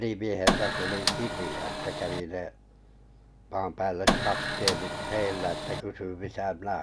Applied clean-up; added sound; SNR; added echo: none; Printer; -4 dB; none.